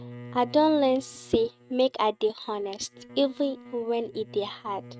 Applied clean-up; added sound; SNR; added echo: neural mask model RNNoise.